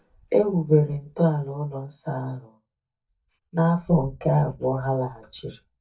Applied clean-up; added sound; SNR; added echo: neural mask model DeepFilterNet 3.